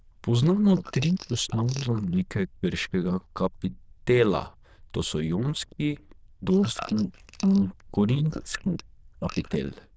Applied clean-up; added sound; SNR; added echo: neural diffusion model UNIVERSE++.